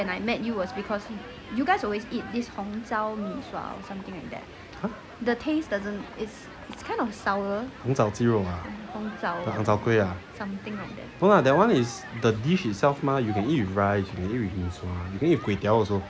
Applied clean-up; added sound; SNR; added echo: none; Human group actions; 16 dB; none.